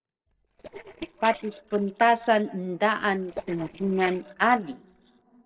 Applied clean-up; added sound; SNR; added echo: neural separator model SepFormer DNS4.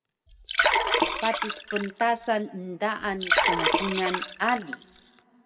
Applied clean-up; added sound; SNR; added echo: none; Liquid; -3 dB; reverberation time 1.9 s.